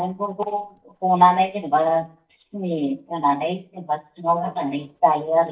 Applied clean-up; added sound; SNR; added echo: neural mask model DeepFilterNet 3.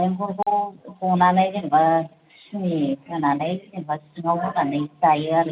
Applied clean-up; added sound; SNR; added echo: none; none; none; none.